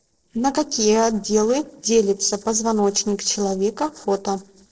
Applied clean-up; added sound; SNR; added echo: neural separator model SepFormer DNS4.